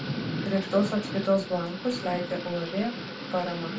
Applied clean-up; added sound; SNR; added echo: none; Thunder / Rain; 6 dB; reverberation time 0.2 s.